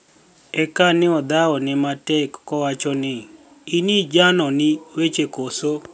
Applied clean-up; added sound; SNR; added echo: none; none; none; none.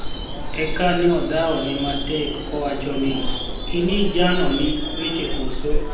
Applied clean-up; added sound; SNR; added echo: none; Screech / Subway, metro, underground; 0 dB; reverberation time 0.9 s.